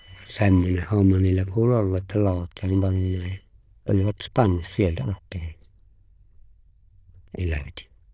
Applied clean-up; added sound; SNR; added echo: neural diffusion model UNIVERSE++.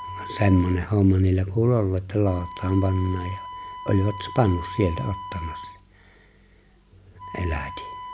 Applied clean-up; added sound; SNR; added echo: none; Wind instrument, woodwind instrument; 14 dB; none.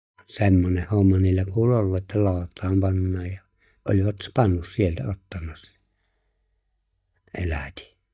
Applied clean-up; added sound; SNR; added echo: neural mask model DeepFilterNet 3.